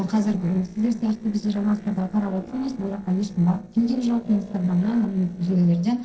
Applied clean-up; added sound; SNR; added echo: neural separator model SepFormer DNS4.